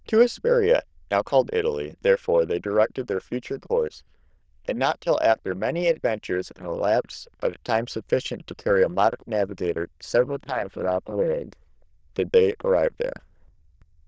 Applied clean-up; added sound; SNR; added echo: neural diffusion model UNIVERSE++.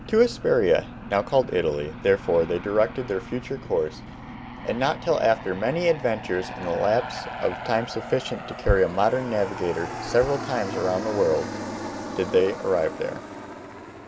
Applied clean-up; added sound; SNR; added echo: none; Aircraft; 11 dB; none.